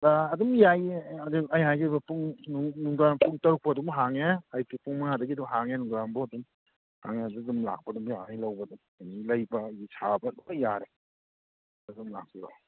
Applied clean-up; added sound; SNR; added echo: none; none; none; none.